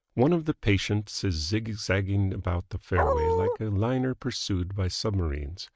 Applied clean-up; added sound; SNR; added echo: neural mask model RNNoise.